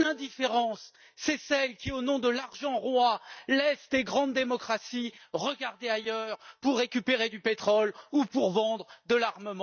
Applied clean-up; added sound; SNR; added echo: neural mask model DeepFilterNet 3.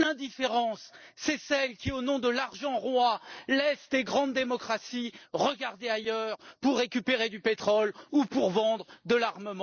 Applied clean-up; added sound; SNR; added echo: neural mask model Resemble Enhance denoiser.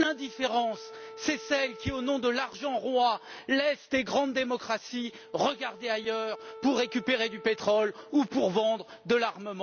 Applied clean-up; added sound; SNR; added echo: none; Wind instrument, woodwind instrument; 19 dB; none.